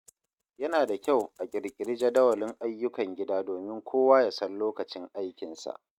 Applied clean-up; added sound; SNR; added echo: neural mask model RNNoise.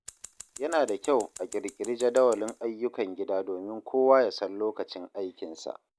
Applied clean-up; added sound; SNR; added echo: none; Scissors; 17 dB; none.